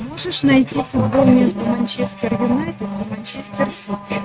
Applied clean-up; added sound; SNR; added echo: neural mask model RNNoise.